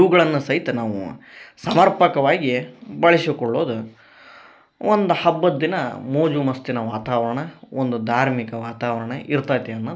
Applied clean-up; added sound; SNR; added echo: none; none; none; none.